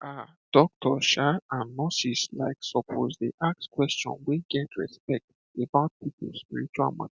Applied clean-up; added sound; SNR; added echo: none; none; none; none.